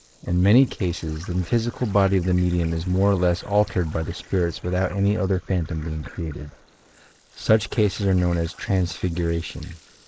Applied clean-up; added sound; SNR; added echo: neural mask model Resemble Enhance denoiser.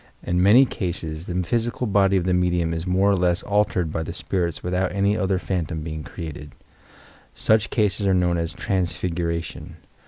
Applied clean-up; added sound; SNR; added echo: none; none; none; none.